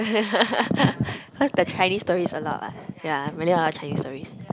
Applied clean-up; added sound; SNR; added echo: none; none; none; none.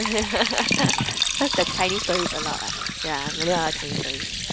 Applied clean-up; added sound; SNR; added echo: none; Liquid; 1 dB; none.